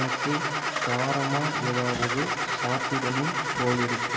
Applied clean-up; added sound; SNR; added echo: none; Engine starting / Car; -1 dB; reverberation time 2.2 s.